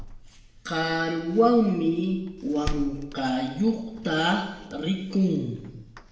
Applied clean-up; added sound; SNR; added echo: none; Door; 14 dB; reverberation time 0.9 s.